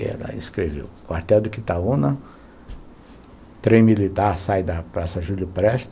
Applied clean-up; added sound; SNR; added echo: none; none; none; none.